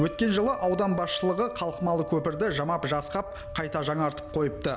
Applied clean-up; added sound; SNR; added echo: none; Trumpet; 12 dB; none.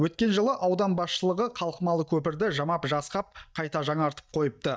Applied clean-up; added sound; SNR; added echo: neural mask model DeepFilterNet 3.